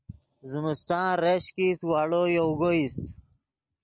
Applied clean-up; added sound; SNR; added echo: none; none; none; none.